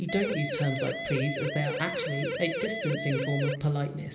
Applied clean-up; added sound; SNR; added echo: none; Siren; 3 dB; reverberation time 0.8 s.